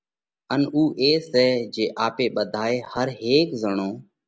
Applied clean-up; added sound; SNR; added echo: none; none; none; none.